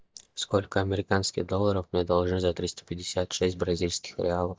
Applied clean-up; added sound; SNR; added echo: neural mask model DeepFilterNet 3.